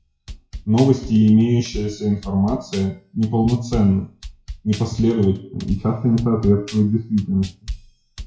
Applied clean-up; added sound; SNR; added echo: classical method WPE with log-MMSE.